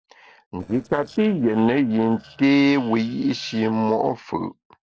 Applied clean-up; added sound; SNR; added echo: neural separator model SepFormer DNS4.